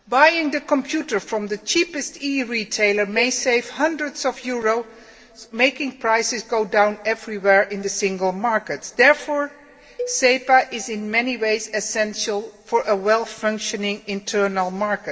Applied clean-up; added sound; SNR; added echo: none; Cowbell; 15 dB; reverberation time 1.7 s.